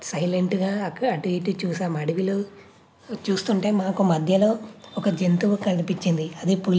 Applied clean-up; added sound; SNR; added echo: none; none; none; none.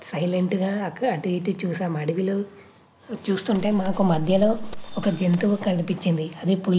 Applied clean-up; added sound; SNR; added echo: none; Gunshot, gunfire; 8 dB; none.